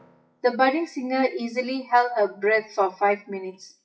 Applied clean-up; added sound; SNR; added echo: classical method WPE with log-MMSE.